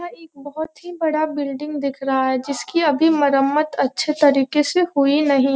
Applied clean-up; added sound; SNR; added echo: none; none; none; none.